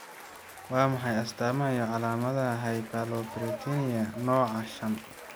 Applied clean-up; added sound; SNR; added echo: none; Applause / Cheering; 17 dB; none.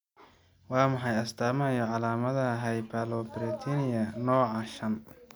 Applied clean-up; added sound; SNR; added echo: none; none; none; none.